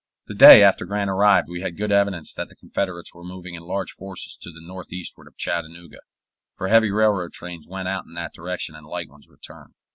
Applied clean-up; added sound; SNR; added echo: none; none; none; none.